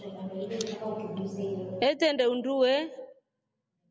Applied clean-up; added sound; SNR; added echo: none; none; none; none.